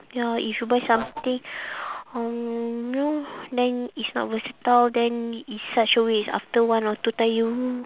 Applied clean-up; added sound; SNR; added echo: none; none; none; none.